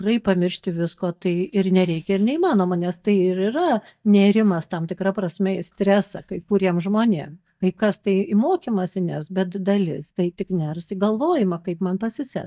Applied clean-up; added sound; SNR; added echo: neural mask model DeepFilterNet 3.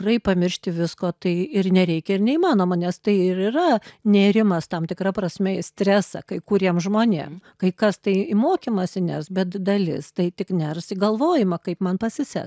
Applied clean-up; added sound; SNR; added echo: none; none; none; none.